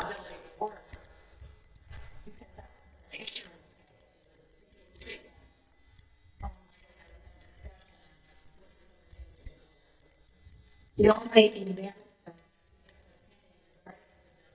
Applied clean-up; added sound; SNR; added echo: neural mask model DeepFilterNet 3.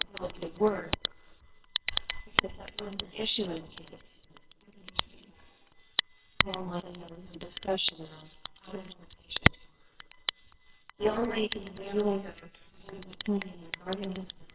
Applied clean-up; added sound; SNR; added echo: neural separator model SepFormer WHAMR!.